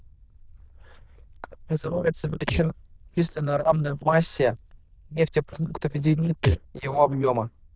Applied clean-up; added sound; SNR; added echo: neural diffusion model UNIVERSE++.